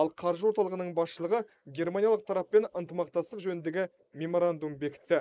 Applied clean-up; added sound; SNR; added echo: neural mask model Resemble Enhance denoiser.